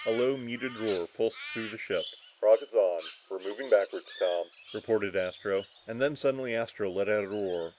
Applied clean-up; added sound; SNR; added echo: none; Crow; 15 dB; none.